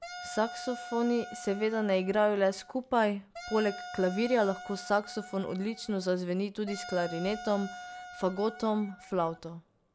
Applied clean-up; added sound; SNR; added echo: none; Wind instrument, woodwind instrument; 14 dB; none.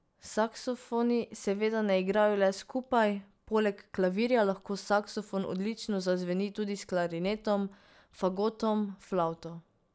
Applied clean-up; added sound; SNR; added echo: none; none; none; none.